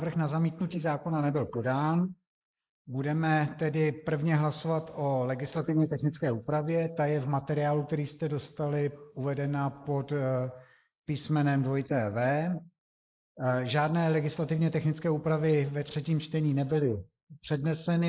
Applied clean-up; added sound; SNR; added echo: neural mask model Resemble Enhance denoiser.